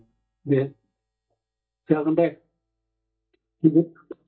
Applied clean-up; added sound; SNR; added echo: neural mask model DeepFilterNet 3.